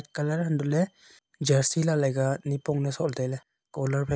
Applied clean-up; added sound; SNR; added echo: none; none; none; none.